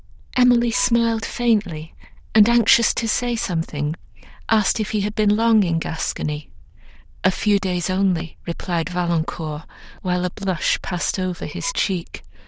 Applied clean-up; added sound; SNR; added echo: neural diffusion model UNIVERSE++.